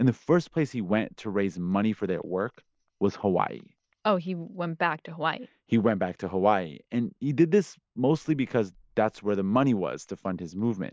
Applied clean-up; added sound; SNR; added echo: neural mask model Resemble Enhance denoiser.